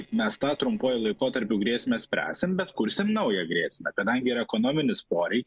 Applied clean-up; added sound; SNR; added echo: neural separator model SepFormer DNS4.